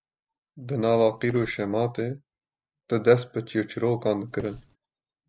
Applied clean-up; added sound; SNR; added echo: neural separator model SepFormer DNS4.